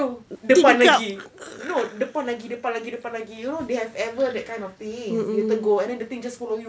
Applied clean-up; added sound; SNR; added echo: none; none; none; none.